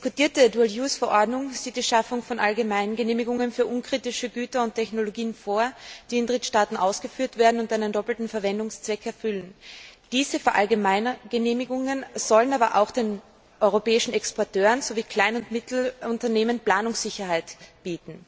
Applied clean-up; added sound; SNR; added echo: none; none; none; none.